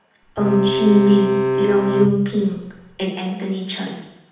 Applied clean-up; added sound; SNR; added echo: none; Bowed string instrument; 2 dB; reverberation time 0.9 s.